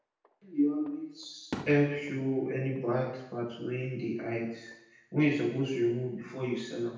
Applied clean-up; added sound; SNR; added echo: none; Fireworks; 19 dB; reverberation time 0.9 s.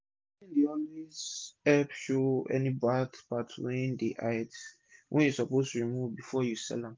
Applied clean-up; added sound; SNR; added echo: none; none; none; none.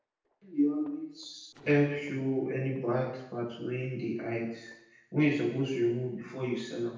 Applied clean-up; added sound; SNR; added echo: neural separator model SepFormer DNS4.